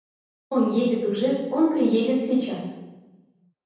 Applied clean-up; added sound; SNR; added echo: none; none; none; reverberation time 1.1 s.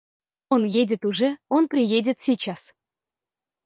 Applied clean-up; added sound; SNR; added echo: none; none; none; none.